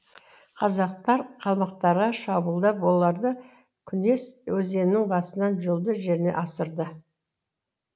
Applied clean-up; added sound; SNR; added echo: none; none; none; none.